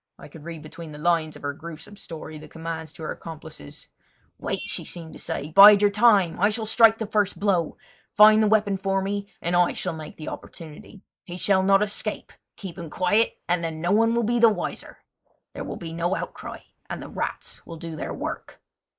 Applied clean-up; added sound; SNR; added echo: neural mask model Resemble Enhance denoiser.